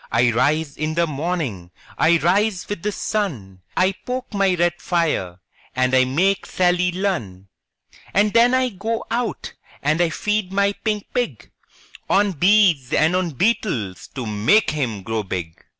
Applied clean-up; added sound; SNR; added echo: none; none; none; none.